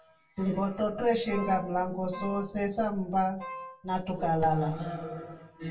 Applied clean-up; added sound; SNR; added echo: none; Wind instrument, woodwind instrument; 13 dB; reverberation time 0.2 s.